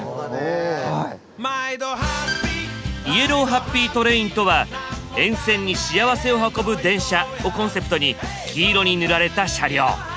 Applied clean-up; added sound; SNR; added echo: none; none; none; none.